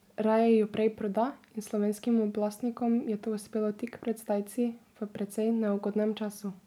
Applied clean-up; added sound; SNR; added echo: none; none; none; none.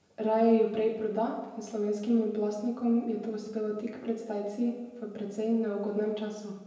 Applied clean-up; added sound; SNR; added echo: none; none; none; reverberation time 1.0 s.